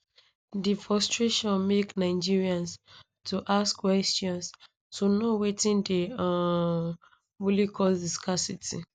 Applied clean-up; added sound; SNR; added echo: none; none; none; none.